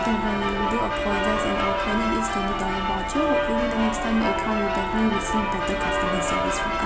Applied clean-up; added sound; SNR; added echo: none; Church bell; -3 dB; none.